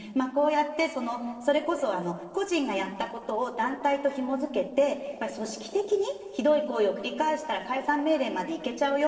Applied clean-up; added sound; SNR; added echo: neural separator model SepFormer DNS4.